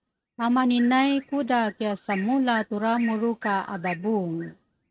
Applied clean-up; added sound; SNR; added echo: neural mask model RNNoise.